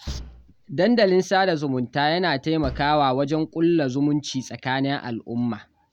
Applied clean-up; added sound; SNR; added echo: none; Bass drum; 15 dB; none.